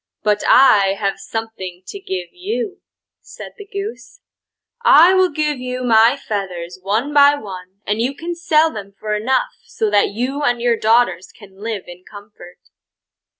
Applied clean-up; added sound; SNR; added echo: none; none; none; none.